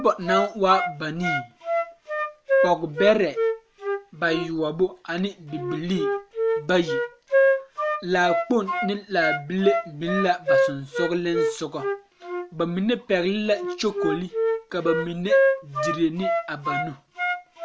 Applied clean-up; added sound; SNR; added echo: none; Wind instrument, woodwind instrument; 0 dB; none.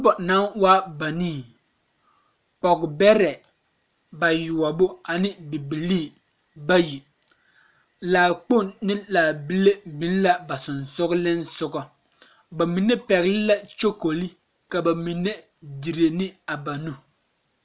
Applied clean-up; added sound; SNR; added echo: none; none; none; none.